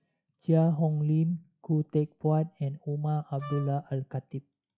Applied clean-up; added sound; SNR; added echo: classical method log-MMSE.